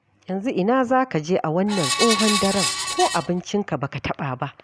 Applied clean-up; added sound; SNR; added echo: none; Screech; 1 dB; none.